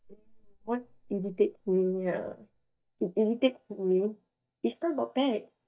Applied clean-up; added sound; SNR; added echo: neural mask model DeepFilterNet 3.